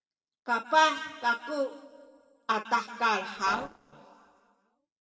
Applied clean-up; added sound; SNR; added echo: neural separator model SepFormer DNS4.